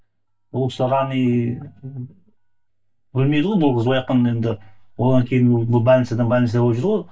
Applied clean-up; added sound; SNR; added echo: neural mask model DeepFilterNet 3.